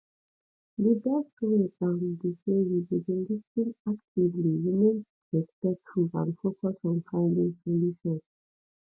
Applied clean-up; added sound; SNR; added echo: none; none; none; none.